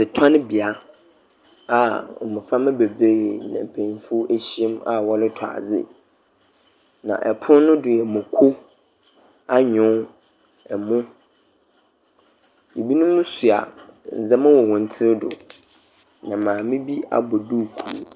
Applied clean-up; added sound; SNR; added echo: none; none; none; none.